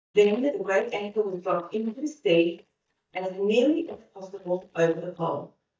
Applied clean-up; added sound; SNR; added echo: neural mask model DeepFilterNet 3.